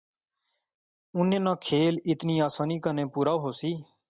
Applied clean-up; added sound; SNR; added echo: none; none; none; none.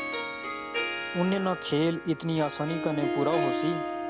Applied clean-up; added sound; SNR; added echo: none; Harp; 2 dB; none.